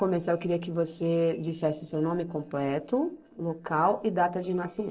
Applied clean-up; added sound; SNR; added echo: neural separator model SepFormer DNS4.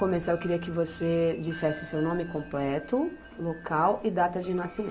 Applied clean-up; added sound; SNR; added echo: none; Wind chime; 19 dB; none.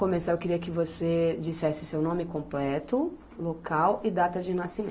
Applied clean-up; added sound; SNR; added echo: none; none; none; none.